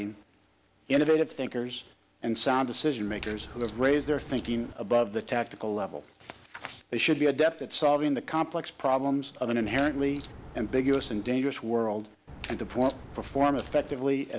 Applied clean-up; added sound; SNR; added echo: none; Crack; 12 dB; none.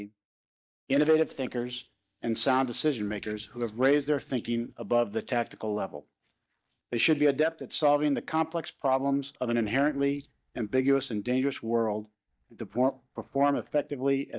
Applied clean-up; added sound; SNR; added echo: neural mask model DeepFilterNet 3.